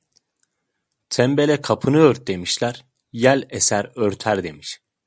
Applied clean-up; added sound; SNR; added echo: none; none; none; none.